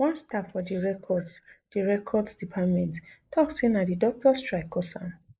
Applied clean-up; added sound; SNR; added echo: neural mask model Resemble Enhance denoiser.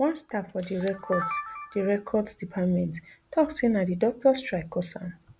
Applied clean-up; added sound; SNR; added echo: none; Camera; 10 dB; none.